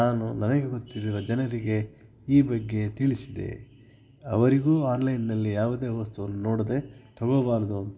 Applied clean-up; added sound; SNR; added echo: none; none; none; reverberation time 0.5 s.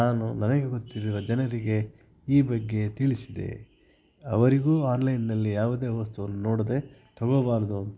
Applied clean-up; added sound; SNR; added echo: none; none; none; none.